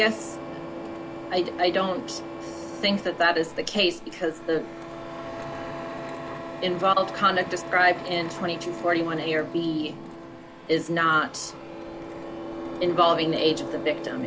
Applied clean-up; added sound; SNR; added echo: none; Printer; 9 dB; none.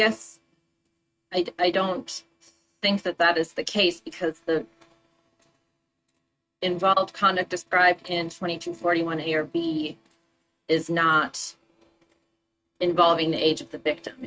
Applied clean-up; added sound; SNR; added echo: neural mask model RNNoise.